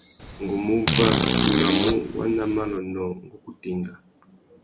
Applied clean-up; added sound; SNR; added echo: none; Fart; -3 dB; none.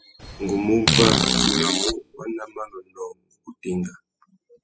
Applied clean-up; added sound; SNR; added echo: classical method spectral subtraction.